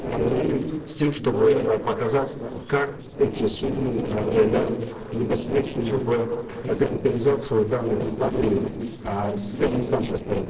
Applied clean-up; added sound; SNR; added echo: neural separator model SepFormer DNS4.